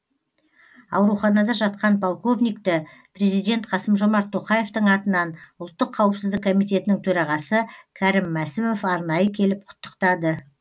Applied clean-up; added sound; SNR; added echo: none; none; none; none.